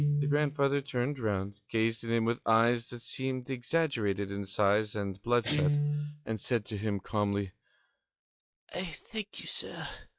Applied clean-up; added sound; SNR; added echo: classical method log-MMSE.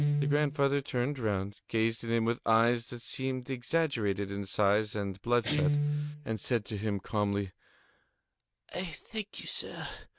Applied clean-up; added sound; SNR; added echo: none; Guitar; 6 dB; none.